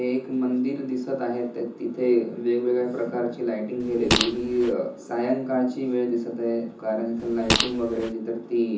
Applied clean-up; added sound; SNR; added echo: none; Fart; 2 dB; reverberation time 0.6 s.